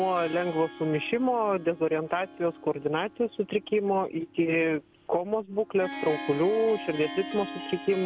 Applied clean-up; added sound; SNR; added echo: none; Harp; 14 dB; none.